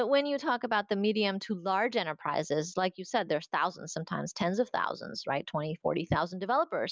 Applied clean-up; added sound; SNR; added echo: none; none; none; none.